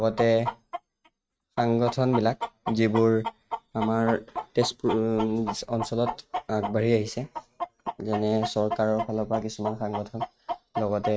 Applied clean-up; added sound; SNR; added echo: neural mask model RNNoise.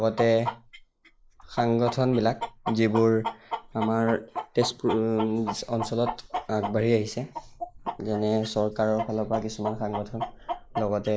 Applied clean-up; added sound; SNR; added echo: neural mask model Resemble Enhance denoiser.